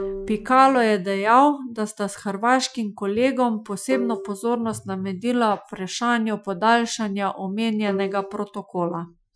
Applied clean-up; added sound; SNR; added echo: classical method Wiener filter.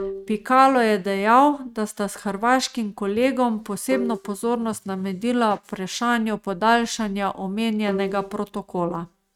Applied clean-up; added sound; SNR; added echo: neural mask model RNNoise.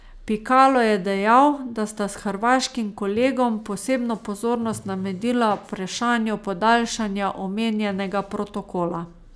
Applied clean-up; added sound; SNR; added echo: none; none; none; none.